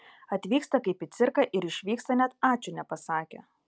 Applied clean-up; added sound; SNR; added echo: none; none; none; none.